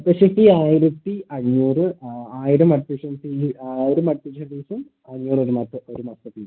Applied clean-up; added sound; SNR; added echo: none; none; none; none.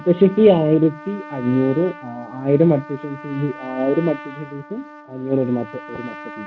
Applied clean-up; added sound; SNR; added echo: none; Trumpet; 17 dB; none.